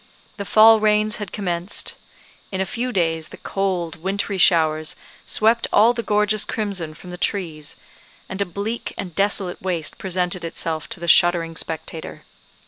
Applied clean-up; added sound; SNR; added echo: none; none; none; none.